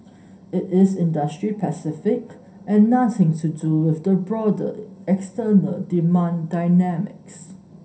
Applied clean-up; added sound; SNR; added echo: none; none; none; reverberation time 0.3 s.